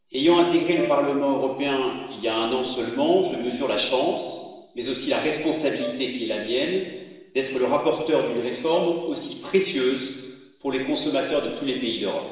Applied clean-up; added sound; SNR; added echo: none; Brass instrument; 15 dB; reverberation time 1.2 s.